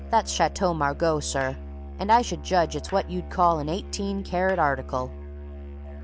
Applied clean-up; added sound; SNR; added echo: none; Musical instrument; 11 dB; none.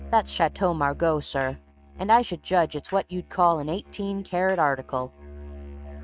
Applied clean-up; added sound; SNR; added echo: neural mask model RNNoise.